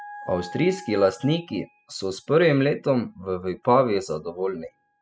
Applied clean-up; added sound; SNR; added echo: classical method spectral subtraction.